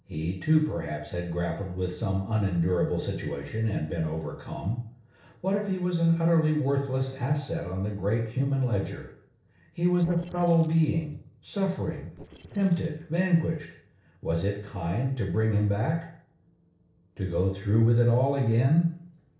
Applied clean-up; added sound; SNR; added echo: neural separator model SepFormer DNS4.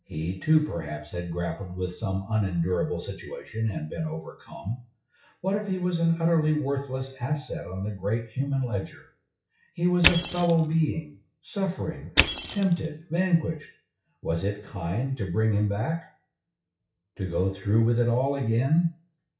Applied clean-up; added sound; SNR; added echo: classical method WPE with log-MMSE.